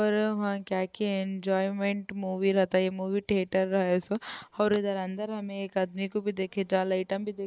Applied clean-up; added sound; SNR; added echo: neural mask model Resemble Enhance denoiser.